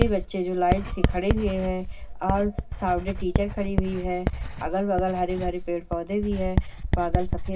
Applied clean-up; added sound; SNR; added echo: none; Writing; 1 dB; reverberation time 0.4 s.